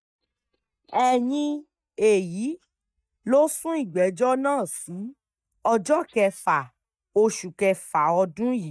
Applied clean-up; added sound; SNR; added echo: neural mask model DeepFilterNet 3.